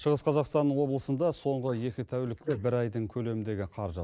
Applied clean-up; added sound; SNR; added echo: neural mask model Resemble Enhance denoiser.